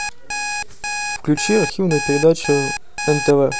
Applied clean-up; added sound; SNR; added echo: none; Alarm; 6 dB; none.